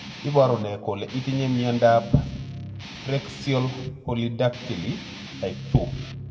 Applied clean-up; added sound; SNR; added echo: none; Guitar; 12 dB; reverberation time 1.1 s.